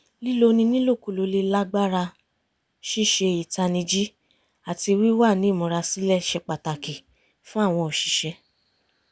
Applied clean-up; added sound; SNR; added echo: none; none; none; none.